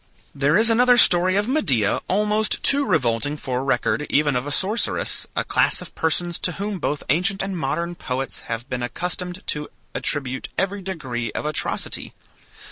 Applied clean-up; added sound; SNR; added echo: none; none; none; none.